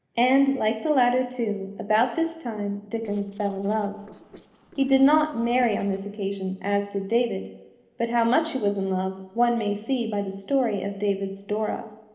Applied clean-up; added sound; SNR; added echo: neural separator model SepFormer DNS4.